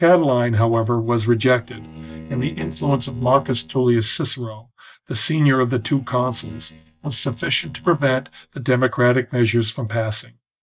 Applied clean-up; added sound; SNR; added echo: neural mask model DeepFilterNet 3.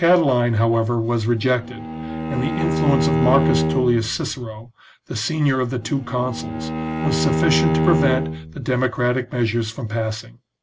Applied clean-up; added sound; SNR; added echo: none; Bowed string instrument; 1 dB; none.